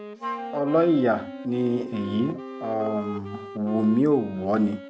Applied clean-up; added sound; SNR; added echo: none; Wind instrument, woodwind instrument + Wind instrument, woodwind instrument; 12 dB; none.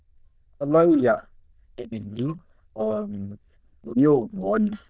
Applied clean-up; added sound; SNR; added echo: neural diffusion model UNIVERSE++.